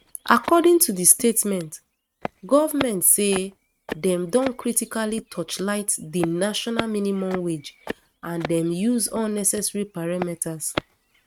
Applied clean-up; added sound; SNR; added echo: neural mask model RNNoise.